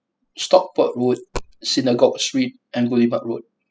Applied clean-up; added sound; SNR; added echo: classical method spectral subtraction.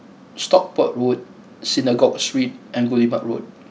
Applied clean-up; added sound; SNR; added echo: none; none; none; none.